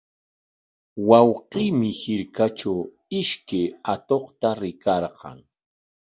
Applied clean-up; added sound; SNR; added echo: none; none; none; none.